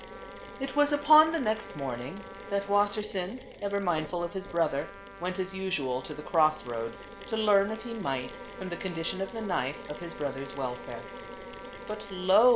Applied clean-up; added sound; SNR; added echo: none; Mechanisms + Trumpet; 14 dB; none.